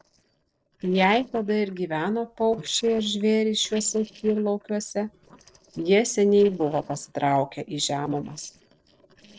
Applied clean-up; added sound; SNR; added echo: neural separator model SepFormer DNS4.